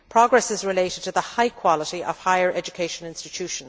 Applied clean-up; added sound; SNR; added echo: none; none; none; none.